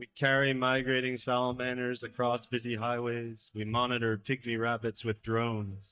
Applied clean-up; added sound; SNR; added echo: neural mask model DeepFilterNet 3.